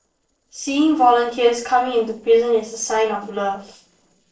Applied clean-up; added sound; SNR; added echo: neural separator model SepFormer DNS4.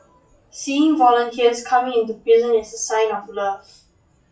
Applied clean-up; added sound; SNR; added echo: classical method WPE with log-MMSE.